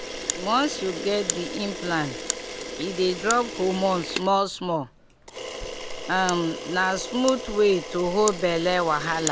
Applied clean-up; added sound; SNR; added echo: none; Camera; 8 dB; none.